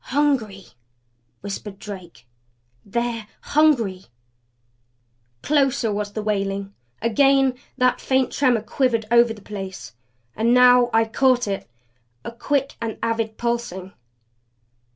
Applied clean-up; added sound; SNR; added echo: none; none; none; none.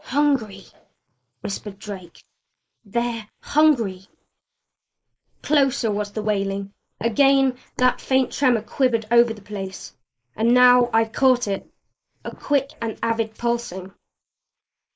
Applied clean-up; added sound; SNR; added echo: neural mask model Resemble Enhance denoiser.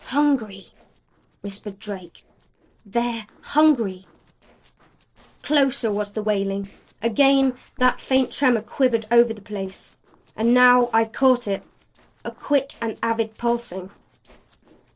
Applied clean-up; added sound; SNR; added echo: neural separator model SepFormer DNS4.